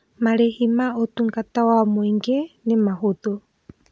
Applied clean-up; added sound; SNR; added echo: none; none; none; none.